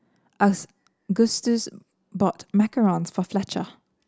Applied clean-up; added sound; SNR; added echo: none; none; none; none.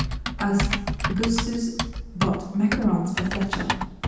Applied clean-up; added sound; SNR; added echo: none; Typing; 2 dB; reverberation time 0.9 s.